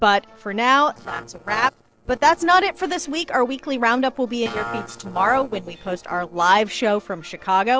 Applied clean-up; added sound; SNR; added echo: neural separator model SepFormer DNS4.